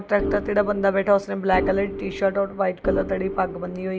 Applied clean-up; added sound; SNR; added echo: none; Organ; 7 dB; none.